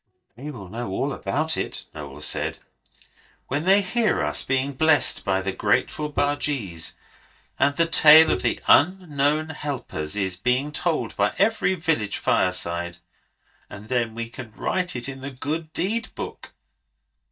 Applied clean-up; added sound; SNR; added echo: neural mask model DeepFilterNet 3.